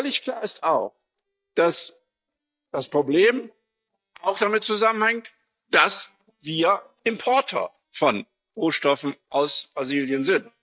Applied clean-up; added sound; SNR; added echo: neural mask model DeepFilterNet 3.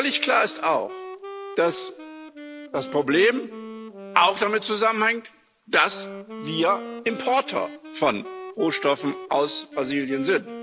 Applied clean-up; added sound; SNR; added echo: none; Wind instrument, woodwind instrument; 13 dB; none.